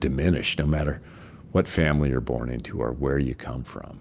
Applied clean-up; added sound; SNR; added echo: none; none; none; none.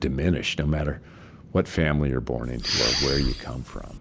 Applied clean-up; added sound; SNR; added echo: none; Respiratory sounds; 2 dB; none.